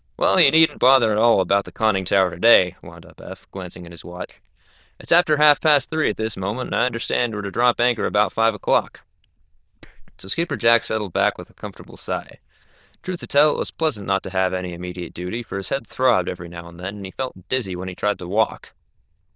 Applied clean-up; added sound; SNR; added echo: neural diffusion model UNIVERSE++.